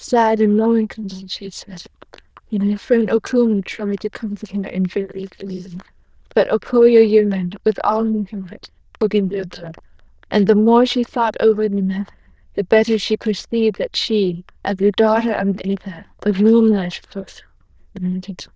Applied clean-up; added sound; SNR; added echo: neural diffusion model UNIVERSE++.